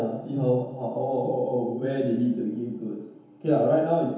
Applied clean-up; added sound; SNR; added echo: none; none; none; reverberation time 1.0 s.